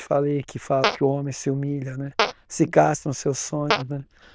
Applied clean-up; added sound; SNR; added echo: neural diffusion model UNIVERSE++.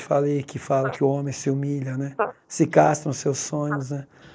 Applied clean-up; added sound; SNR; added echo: neural mask model Resemble Enhance denoiser.